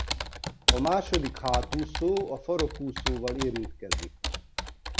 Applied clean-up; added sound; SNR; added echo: none; Computer keyboard; 1 dB; none.